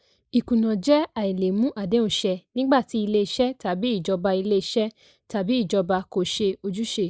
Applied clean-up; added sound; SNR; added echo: neural mask model Resemble Enhance denoiser.